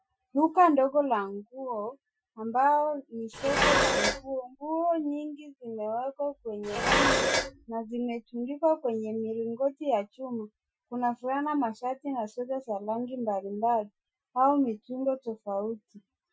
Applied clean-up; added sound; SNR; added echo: classical method Wiener filter.